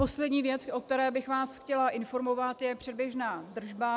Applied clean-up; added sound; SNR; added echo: none; none; none; none.